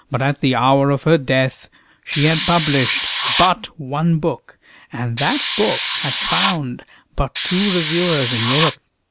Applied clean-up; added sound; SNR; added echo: none; Hiss; 2 dB; none.